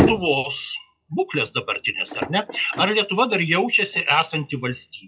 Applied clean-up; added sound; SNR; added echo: classical method log-MMSE.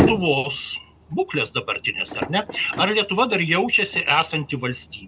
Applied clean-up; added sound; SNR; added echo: none; Motor vehicle (road); 7 dB; none.